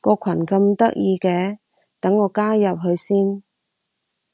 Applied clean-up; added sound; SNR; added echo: none; none; none; none.